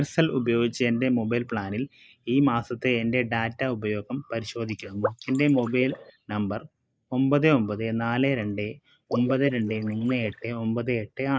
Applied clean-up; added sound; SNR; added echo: neural mask model Resemble Enhance denoiser.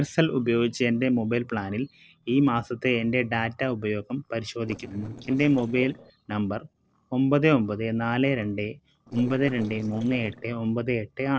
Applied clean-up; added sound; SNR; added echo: neural separator model SepFormer DNS4.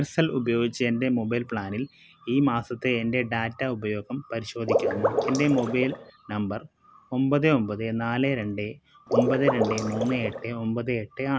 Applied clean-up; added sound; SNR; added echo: none; Water / Liquid; 0 dB; none.